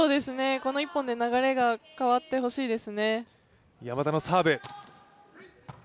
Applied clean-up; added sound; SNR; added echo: none; none; none; none.